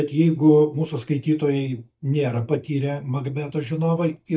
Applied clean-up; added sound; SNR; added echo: neural mask model DeepFilterNet 3.